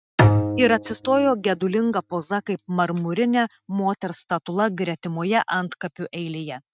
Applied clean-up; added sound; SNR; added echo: neural mask model RNNoise.